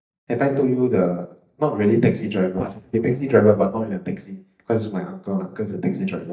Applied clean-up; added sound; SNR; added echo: neural mask model DeepFilterNet 3.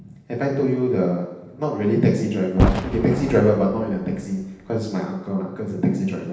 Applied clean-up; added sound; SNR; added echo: none; Boom; 5 dB; reverberation time 0.9 s.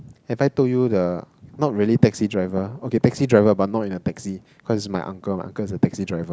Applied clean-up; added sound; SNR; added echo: none; none; none; none.